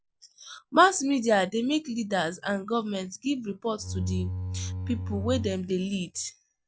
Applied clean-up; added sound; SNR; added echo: none; Bowed string instrument; 5 dB; none.